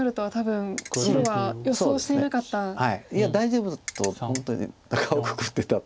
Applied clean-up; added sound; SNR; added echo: none; Ratchet, pawl; 11 dB; none.